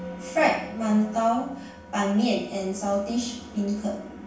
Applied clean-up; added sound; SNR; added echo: none; Musical instrument; 18 dB; reverberation time 0.7 s.